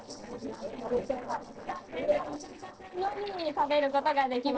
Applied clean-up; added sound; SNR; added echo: neural separator model SepFormer DNS4.